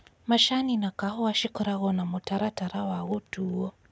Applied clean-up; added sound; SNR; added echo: none; none; none; none.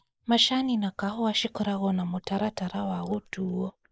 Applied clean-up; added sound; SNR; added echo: neural mask model Resemble Enhance denoiser.